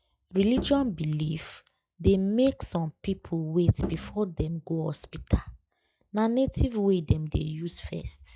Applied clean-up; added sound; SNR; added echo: classical method log-MMSE.